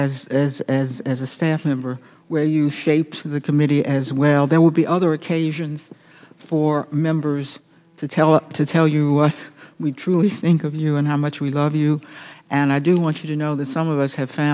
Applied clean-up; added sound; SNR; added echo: none; none; none; none.